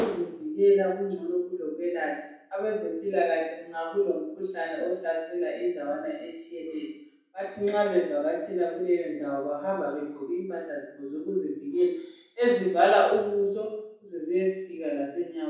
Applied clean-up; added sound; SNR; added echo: none; none; none; reverberation time 0.7 s.